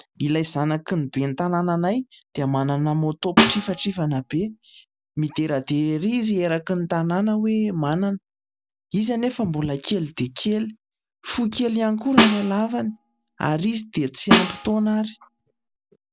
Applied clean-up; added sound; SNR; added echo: none; Snare drum; -1 dB; none.